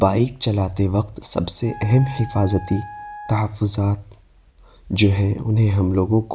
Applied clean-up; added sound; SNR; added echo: none; Wind instrument, woodwind instrument; 19 dB; none.